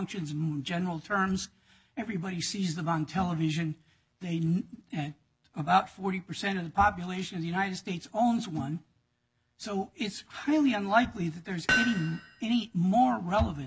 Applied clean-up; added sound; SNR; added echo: none; Hammer; 3 dB; none.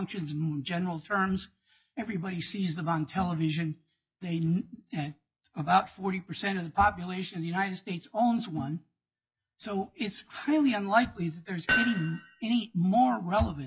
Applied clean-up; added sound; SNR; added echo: classical method log-MMSE.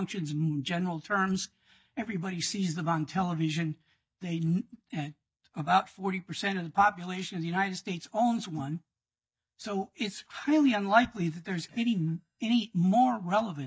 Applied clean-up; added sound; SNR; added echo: neural mask model DeepFilterNet 3.